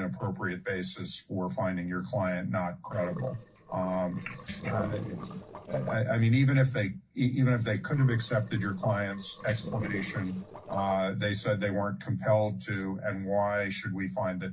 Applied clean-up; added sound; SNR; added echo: neural separator model SepFormer DNS4.